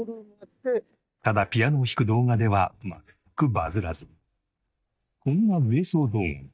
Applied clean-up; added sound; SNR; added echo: neural mask model DeepFilterNet 3.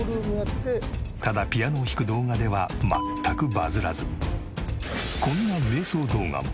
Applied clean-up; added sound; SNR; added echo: none; Bell; 12 dB; none.